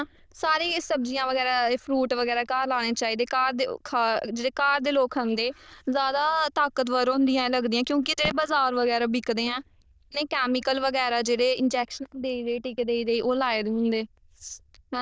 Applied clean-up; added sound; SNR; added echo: neural diffusion model UNIVERSE++.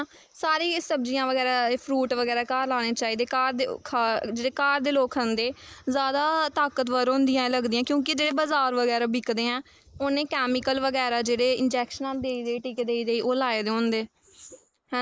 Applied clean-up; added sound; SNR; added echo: neural mask model Resemble Enhance denoiser.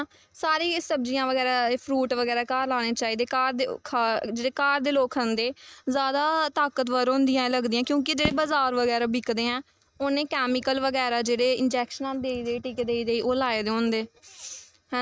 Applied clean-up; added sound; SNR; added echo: neural mask model RNNoise.